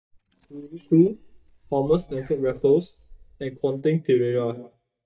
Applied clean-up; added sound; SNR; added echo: neural mask model DeepFilterNet 3.